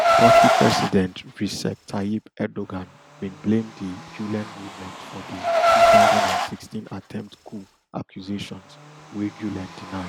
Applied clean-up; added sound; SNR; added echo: none; Car; -5 dB; none.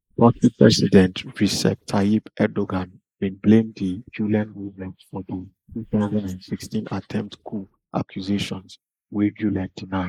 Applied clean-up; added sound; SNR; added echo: neural mask model Resemble Enhance denoiser.